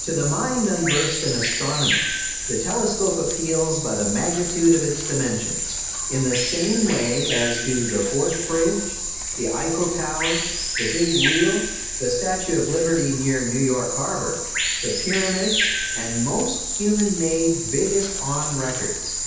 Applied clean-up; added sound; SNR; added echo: none; Bird vocalization, bird call, bird song; 2 dB; reverberation time 0.8 s.